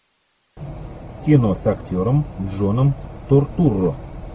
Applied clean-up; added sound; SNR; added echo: none; none; none; none.